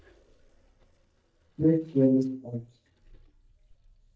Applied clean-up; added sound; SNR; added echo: neural mask model DeepFilterNet 3.